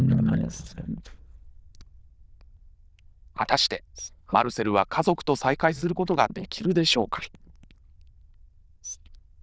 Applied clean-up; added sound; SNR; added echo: neural diffusion model UNIVERSE++.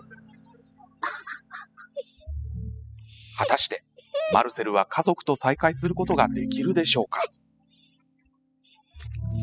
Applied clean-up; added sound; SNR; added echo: classical method spectral subtraction.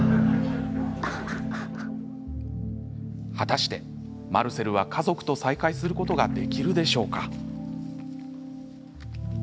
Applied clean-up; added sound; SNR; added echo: none; none; none; none.